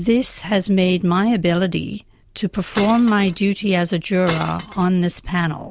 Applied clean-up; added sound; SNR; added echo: none; Glass; 13 dB; none.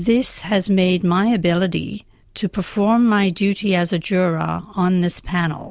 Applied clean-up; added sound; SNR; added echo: none; none; none; none.